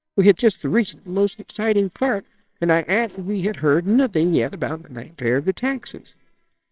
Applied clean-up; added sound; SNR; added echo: neural separator model SepFormer WHAMR!.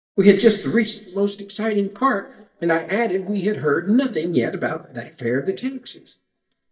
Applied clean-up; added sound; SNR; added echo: neural mask model DeepFilterNet 3.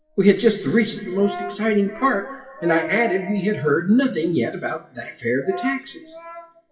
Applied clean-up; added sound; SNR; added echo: classical method WPE with log-MMSE.